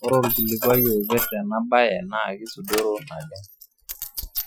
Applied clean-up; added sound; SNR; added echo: classical method Wiener filter.